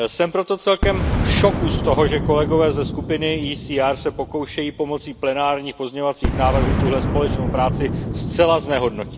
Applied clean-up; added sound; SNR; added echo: none; Boom; 3 dB; none.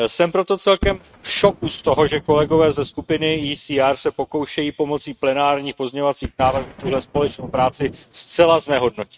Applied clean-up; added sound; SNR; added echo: neural mask model RNNoise.